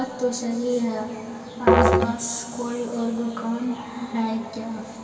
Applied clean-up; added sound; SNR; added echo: none; Musical instrument; -3 dB; reverberation time 2.6 s.